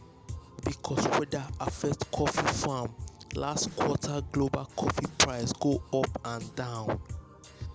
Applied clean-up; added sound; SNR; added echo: none; Drum kit; 11 dB; none.